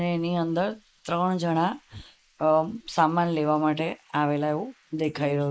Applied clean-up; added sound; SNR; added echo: neural mask model Resemble Enhance denoiser.